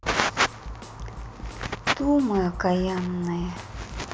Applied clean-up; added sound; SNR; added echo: none; Snare drum; 14 dB; none.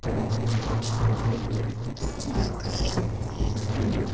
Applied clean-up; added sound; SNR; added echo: neural separator model SepFormer DNS4.